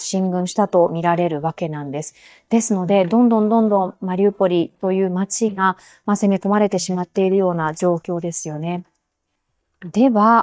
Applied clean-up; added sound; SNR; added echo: neural mask model DeepFilterNet 3.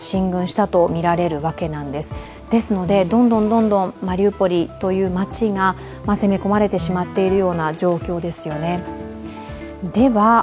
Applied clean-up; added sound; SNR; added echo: none; none; none; none.